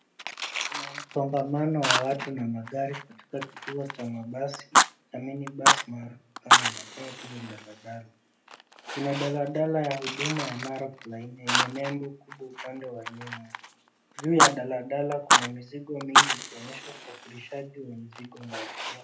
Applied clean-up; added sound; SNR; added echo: none; Fire; -4 dB; reverberation time 0.3 s.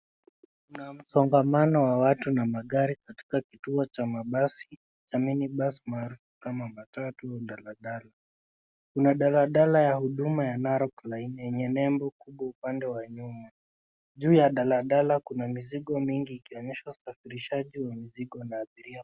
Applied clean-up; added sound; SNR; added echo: none; none; none; none.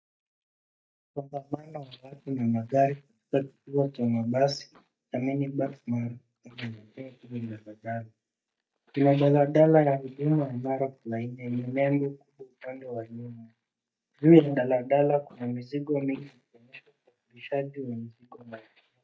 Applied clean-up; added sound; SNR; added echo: neural mask model DeepFilterNet 3.